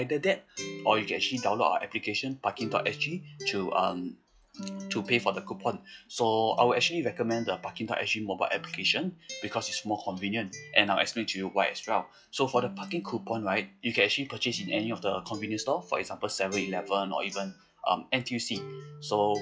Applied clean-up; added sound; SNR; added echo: classical method log-MMSE.